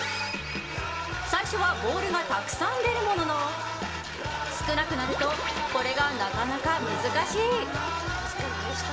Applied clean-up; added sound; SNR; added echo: none; Motor vehicle (road); 18 dB; reverberation time 0.5 s.